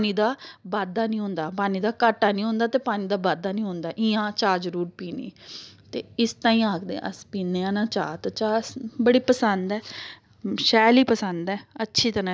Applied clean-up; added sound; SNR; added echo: none; none; none; none.